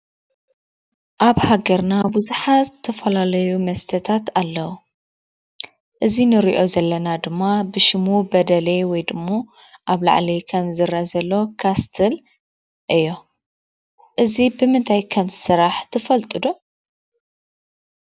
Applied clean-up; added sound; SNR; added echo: none; none; none; none.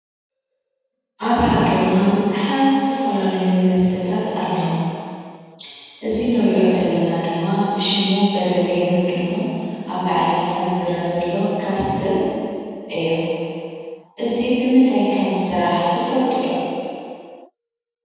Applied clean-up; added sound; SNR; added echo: none; none; none; reverberation time 2.1 s.